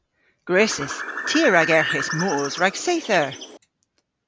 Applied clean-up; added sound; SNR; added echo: none; Bird; 6 dB; none.